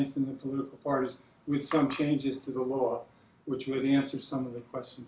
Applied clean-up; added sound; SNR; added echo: none; none; none; none.